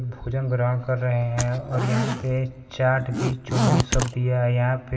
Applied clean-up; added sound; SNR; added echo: none; Zipper (clothing); 4 dB; reverberation time 2.1 s.